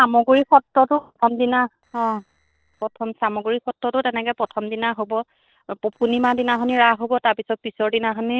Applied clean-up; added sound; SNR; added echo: neural separator model SepFormer DNS4.